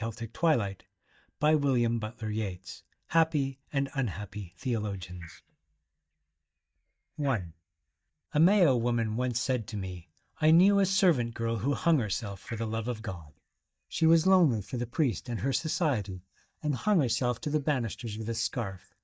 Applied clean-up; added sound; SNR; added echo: neural mask model DeepFilterNet 3.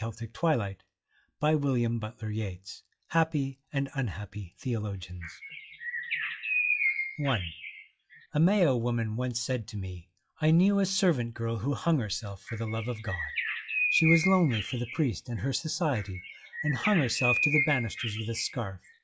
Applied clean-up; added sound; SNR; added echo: classical method log-MMSE.